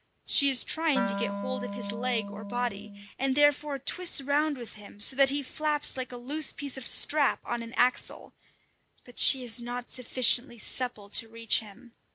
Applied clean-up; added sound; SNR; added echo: none; Wind instrument, woodwind instrument; 6 dB; none.